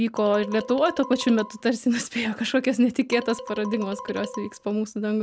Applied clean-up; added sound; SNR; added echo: none; Marimba, xylophone; 14 dB; none.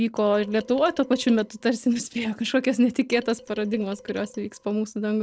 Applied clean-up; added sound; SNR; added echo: neural separator model SepFormer DNS4.